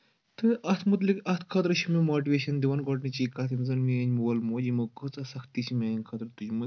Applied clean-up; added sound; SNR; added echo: none; none; none; none.